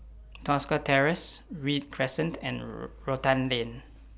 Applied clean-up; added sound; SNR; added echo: none; none; none; none.